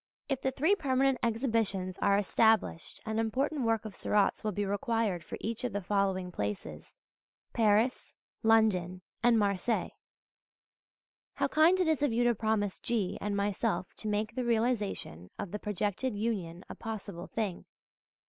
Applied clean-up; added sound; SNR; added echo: none; none; none; none.